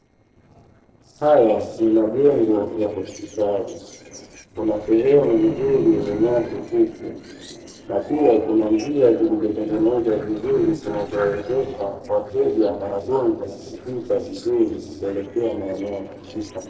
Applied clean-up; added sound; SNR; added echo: neural separator model SepFormer DNS4.